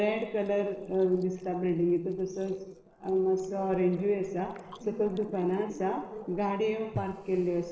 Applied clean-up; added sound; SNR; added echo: neural separator model SepFormer DNS4.